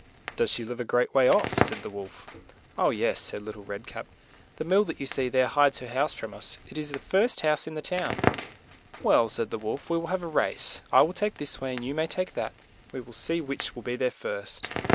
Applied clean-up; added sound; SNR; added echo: none; Crackle; 9 dB; none.